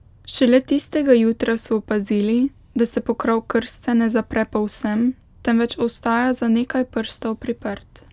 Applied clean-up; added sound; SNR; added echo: none; none; none; none.